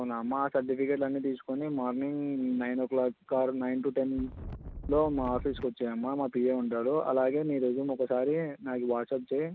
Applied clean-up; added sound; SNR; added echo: none; Wind; 10 dB; none.